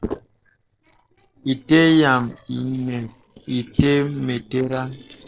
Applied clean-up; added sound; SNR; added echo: neural separator model SepFormer DNS4.